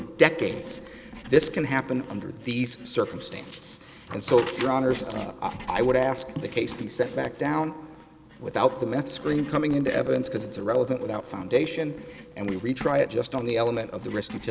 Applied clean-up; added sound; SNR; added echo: none; Writing; 19 dB; none.